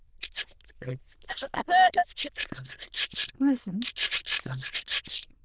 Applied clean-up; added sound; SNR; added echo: neural diffusion model UNIVERSE++.